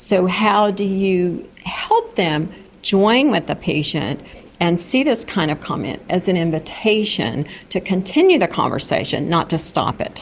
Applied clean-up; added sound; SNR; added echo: none; none; none; none.